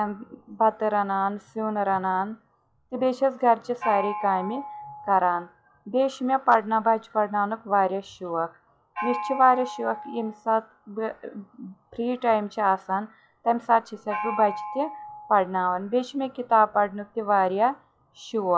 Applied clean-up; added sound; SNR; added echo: classical method log-MMSE.